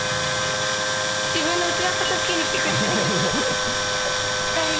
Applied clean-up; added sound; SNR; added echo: none; Tools; -5 dB; none.